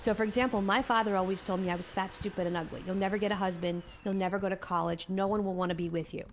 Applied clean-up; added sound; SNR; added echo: none; Domestic sounds, home sounds + Computer keyboard; 20 dB; none.